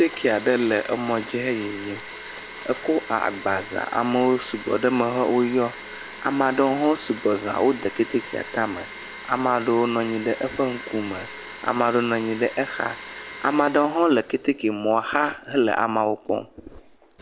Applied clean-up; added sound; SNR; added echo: none; Domestic sounds, home sounds; 15 dB; none.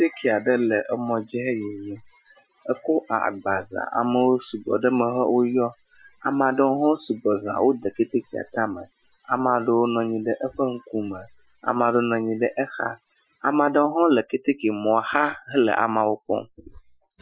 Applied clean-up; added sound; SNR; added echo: classical method Wiener filter.